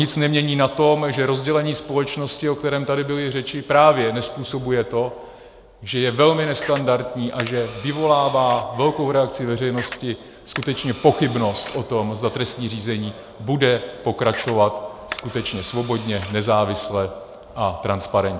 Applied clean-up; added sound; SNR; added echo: none; Camera; 14 dB; none.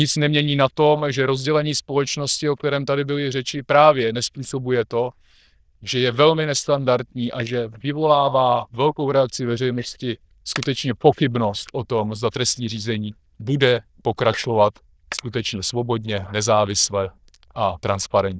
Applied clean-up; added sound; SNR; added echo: neural diffusion model UNIVERSE++.